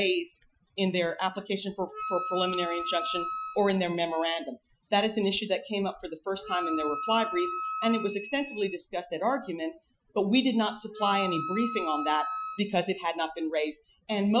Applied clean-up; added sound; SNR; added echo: classical method Wiener filter.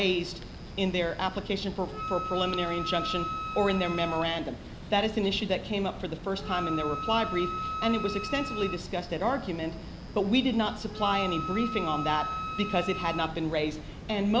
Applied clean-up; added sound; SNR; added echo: none; Wind instrument, woodwind instrument; 9 dB; none.